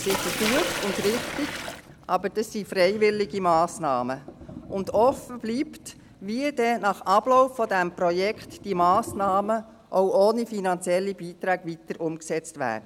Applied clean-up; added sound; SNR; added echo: none; Sink (filling or washing); 12 dB; none.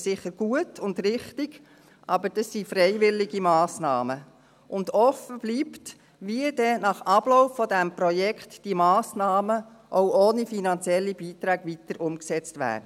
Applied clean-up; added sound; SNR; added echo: none; none; none; none.